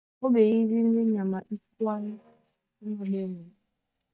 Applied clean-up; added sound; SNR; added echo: neural mask model DeepFilterNet 3.